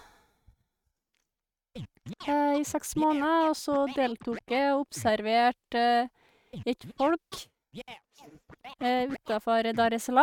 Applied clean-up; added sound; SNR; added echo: neural mask model RNNoise.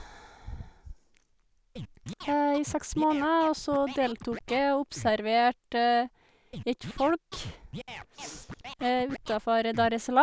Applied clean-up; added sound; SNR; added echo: none; Scratching (performance technique); 15 dB; none.